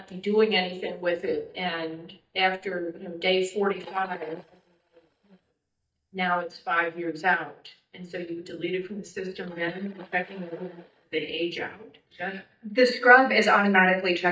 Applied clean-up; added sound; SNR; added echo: neural mask model DeepFilterNet 3.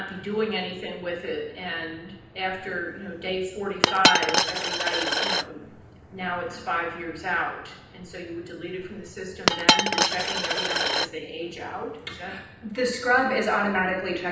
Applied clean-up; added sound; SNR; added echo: none; Coin (dropping); -3 dB; reverberation time 0.9 s.